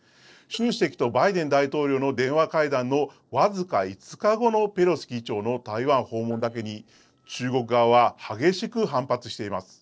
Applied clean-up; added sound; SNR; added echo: neural separator model SepFormer DNS4.